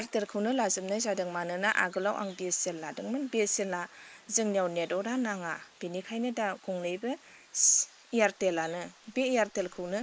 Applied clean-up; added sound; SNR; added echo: neural mask model Resemble Enhance denoiser.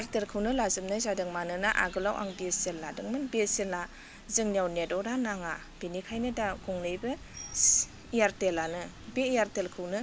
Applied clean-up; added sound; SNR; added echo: none; Boom + Purr; 19 dB; none.